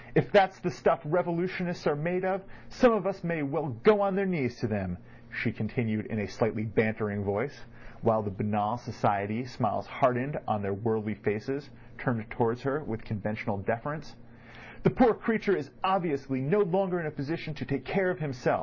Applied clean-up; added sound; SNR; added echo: none; none; none; none.